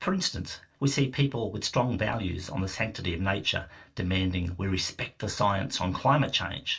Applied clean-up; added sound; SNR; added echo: none; none; none; reverberation time 0.2 s.